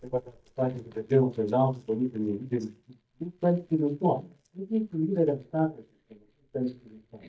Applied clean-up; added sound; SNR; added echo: neural mask model DeepFilterNet 3.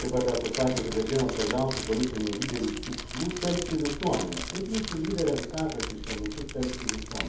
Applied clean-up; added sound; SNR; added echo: none; Crumpling, crinkling; 6 dB; reverberation time 0.7 s.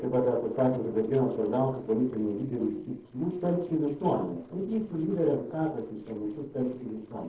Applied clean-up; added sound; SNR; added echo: neural separator model SepFormer DNS4.